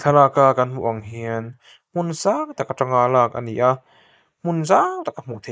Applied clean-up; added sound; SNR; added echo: neural mask model Resemble Enhance denoiser.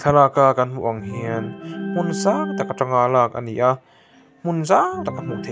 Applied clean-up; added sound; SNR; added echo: none; Organ; 11 dB; none.